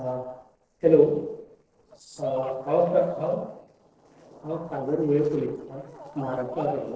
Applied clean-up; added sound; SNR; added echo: neural separator model SepFormer DNS4.